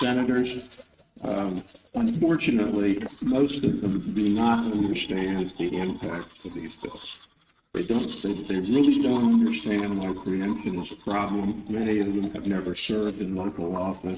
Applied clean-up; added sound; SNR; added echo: neural mask model RNNoise.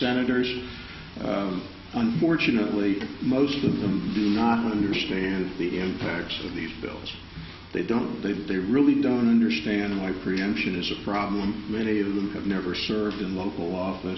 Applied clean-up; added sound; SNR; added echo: none; none; none; none.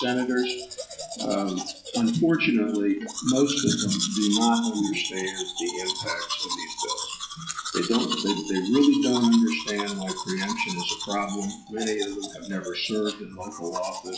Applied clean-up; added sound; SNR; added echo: classical method log-MMSE.